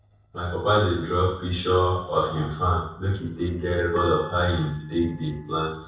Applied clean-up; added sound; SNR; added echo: neural separator model SepFormer DNS4.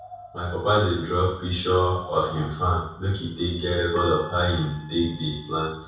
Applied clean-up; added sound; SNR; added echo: none; Harp; 18 dB; reverberation time 0.7 s.